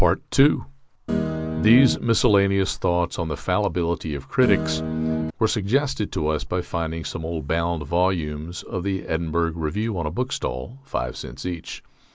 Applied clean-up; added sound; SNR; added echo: none; Guitar; 1 dB; none.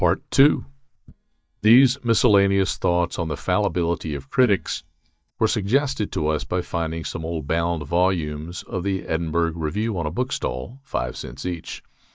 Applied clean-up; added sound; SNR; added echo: neural mask model DeepFilterNet 3.